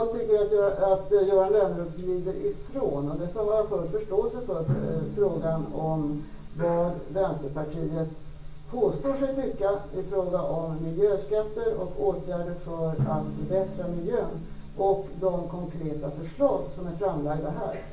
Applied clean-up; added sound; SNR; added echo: none; Drum; 14 dB; reverberation time 0.3 s.